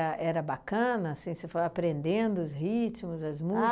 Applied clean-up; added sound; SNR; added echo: none; none; none; none.